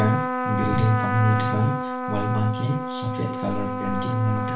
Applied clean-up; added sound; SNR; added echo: none; Trumpet; 3 dB; reverberation time 0.3 s.